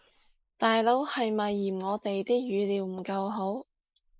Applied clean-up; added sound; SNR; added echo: neural mask model Resemble Enhance denoiser.